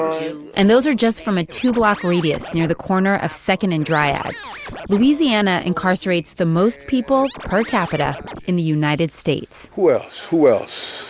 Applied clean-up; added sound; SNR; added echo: none; Scratching (performance technique); 14 dB; none.